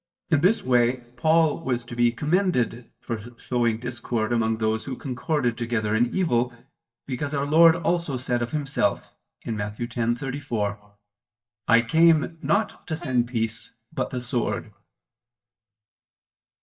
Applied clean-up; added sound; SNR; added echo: neural mask model DeepFilterNet 3.